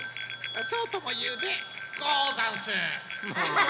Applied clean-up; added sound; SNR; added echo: none; Bell; 3 dB; none.